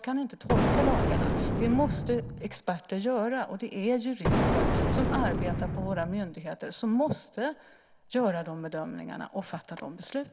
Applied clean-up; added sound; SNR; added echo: none; Explosion; -4 dB; none.